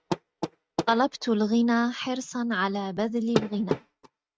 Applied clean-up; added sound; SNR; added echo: neural mask model RNNoise.